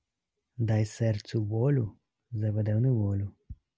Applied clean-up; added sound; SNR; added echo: none; none; none; none.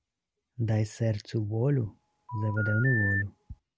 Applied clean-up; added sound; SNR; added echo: none; Telephone; 5 dB; none.